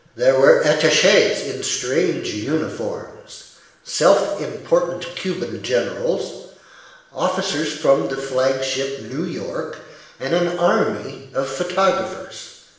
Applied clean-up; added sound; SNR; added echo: none; none; none; reverberation time 0.9 s.